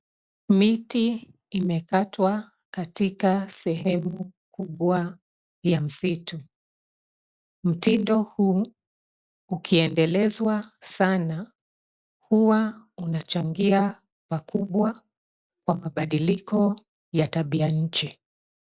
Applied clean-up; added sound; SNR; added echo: none; none; none; none.